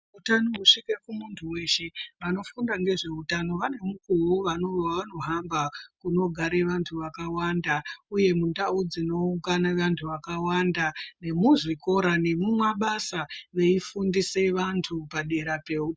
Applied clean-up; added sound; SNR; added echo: none; none; none; none.